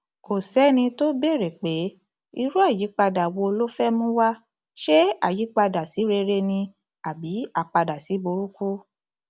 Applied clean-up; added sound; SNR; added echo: none; none; none; none.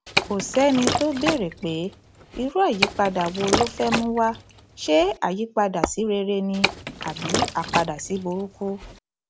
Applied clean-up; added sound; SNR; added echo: none; Liquid + Tap / Hammer; 4 dB; none.